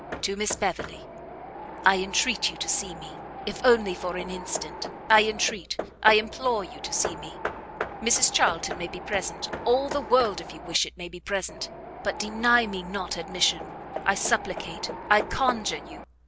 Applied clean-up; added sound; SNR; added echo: none; Hammer / Wood + Wind; 10 dB; none.